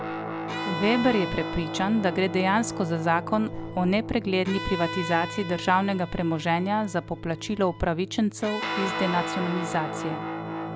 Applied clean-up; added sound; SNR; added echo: none; Bowed string instrument + Guitar; 7 dB; none.